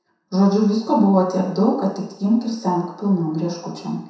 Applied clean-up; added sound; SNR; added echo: none; none; none; reverberation time 0.7 s.